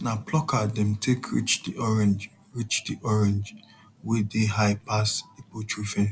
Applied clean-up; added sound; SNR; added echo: none; none; none; none.